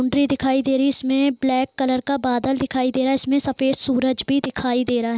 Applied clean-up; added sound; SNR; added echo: none; none; none; none.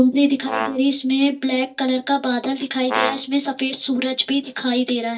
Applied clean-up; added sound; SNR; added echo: neural mask model DeepFilterNet 3.